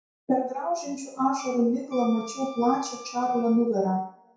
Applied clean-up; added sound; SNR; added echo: none; Wind instrument, woodwind instrument; 18 dB; reverberation time 0.5 s.